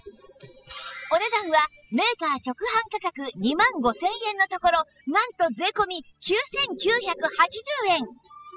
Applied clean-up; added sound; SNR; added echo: classical method spectral subtraction.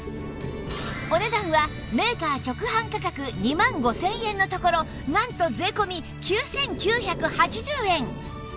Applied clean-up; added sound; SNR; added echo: none; Breathing; 14 dB; none.